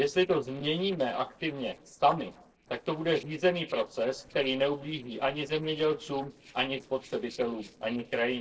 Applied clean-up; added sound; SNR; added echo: neural separator model SepFormer DNS4.